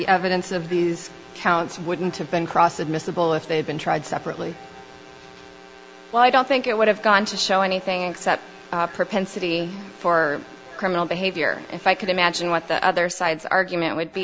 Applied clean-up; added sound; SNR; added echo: none; none; none; none.